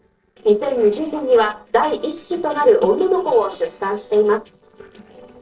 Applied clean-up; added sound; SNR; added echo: neural separator model SepFormer DNS4.